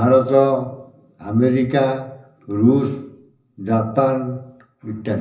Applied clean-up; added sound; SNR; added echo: none; none; none; reverberation time 0.4 s.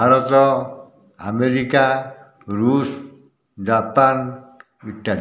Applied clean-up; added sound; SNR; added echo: none; none; none; none.